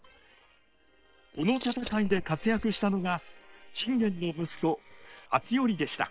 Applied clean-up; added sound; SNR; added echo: neural separator model SepFormer WHAM!.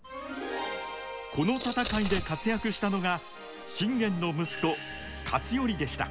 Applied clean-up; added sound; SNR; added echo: none; Domestic sounds, home sounds; 12 dB; none.